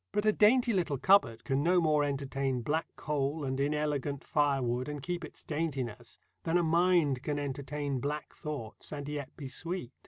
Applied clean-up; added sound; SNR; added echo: none; none; none; none.